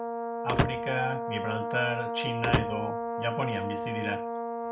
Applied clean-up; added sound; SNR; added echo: none; Brass instrument + Slam / Wood; -2 dB; none.